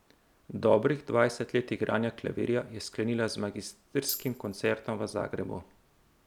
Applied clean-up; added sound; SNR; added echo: none; Tambourine; 13 dB; none.